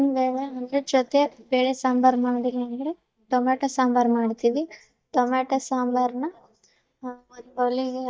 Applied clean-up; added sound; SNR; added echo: neural mask model DeepFilterNet 3.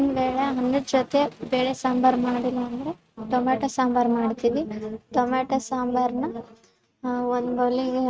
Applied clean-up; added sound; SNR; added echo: neural mask model RNNoise.